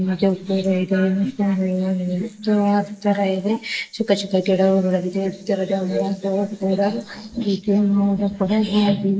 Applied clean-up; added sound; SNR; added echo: neural mask model Resemble Enhance denoiser.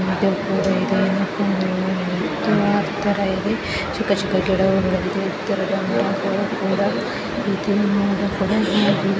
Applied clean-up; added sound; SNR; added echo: none; none; none; none.